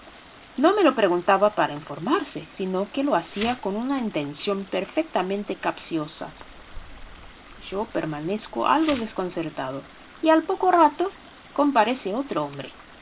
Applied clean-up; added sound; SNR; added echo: none; Stream + Insect; 19 dB; none.